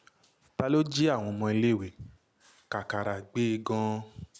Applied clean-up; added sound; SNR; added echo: none; none; none; none.